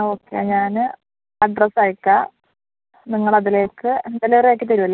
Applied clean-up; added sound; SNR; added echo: none; none; none; none.